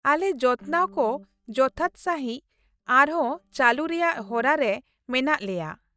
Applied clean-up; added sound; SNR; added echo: neural mask model DeepFilterNet 3.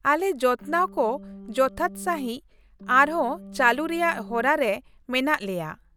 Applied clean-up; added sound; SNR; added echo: none; Organ; 17 dB; none.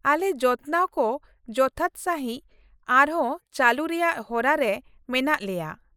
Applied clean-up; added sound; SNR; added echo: neural mask model Resemble Enhance denoiser.